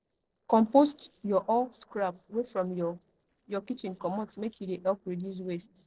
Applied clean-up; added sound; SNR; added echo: neural separator model SepFormer DNS4.